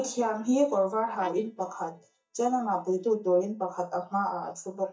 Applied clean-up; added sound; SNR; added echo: neural mask model DeepFilterNet 3.